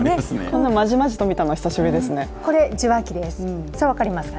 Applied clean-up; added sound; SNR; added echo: none; none; none; none.